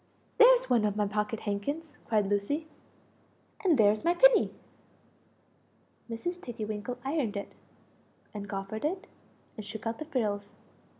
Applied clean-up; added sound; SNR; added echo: none; none; none; none.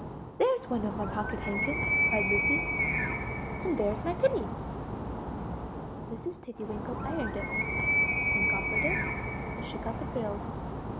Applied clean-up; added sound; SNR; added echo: none; Animal; -3 dB; none.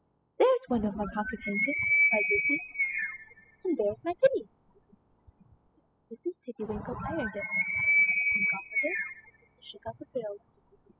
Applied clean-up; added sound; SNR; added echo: classical method spectral subtraction.